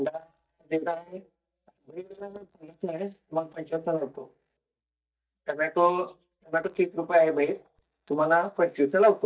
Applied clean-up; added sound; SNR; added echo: neural mask model DeepFilterNet 3.